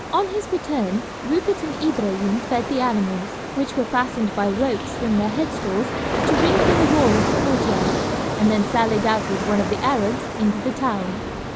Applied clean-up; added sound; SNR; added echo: none; Ocean; 2 dB; none.